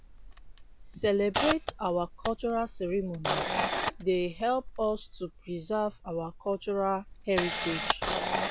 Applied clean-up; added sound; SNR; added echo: none; Camera; 3 dB; none.